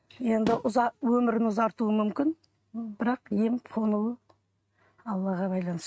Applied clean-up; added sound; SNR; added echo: neural mask model RNNoise.